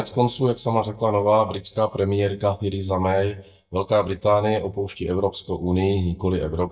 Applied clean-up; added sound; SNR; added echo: neural mask model DeepFilterNet 3.